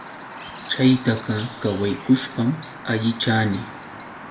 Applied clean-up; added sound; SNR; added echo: none; Chirp, tweet; 4 dB; reverberation time 0.8 s.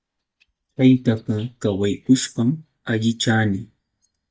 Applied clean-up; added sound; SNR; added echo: neural mask model DeepFilterNet 3.